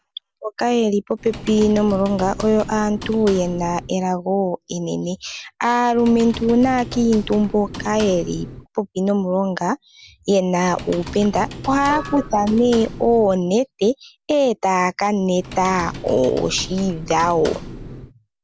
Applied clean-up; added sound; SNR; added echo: none; Computer keyboard; 15 dB; none.